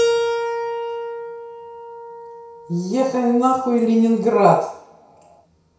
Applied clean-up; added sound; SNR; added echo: none; Keyboard (musical); 7 dB; reverberation time 0.6 s.